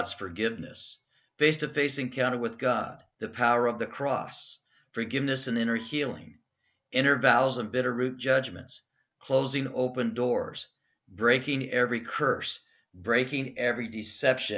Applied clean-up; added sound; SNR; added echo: none; none; none; none.